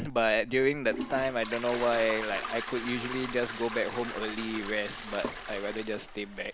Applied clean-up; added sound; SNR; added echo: none; Toilet flush; 9 dB; none.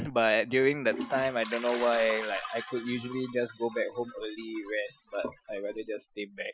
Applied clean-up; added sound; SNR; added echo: classical method Wiener filter.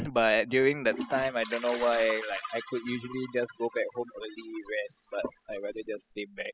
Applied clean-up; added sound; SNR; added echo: classical method spectral subtraction.